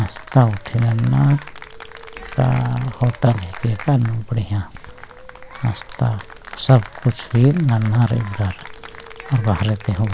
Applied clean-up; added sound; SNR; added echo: none; Applause / Cheering; 18 dB; none.